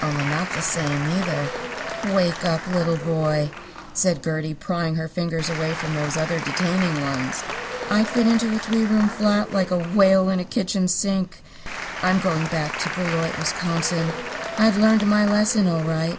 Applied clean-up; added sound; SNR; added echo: none; Applause / Crowd; 9 dB; none.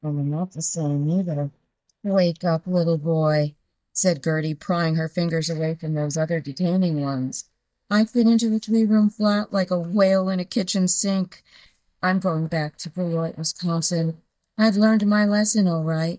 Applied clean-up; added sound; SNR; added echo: neural mask model DeepFilterNet 3.